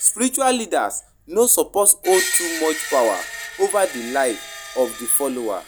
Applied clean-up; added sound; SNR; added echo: none; Screech; 11 dB; none.